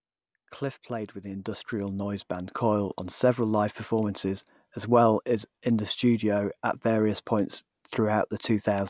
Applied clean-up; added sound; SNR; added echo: none; none; none; none.